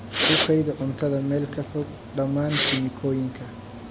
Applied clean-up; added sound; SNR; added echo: none; Respiratory sounds; 4 dB; none.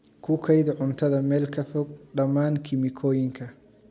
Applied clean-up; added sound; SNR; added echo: none; none; none; none.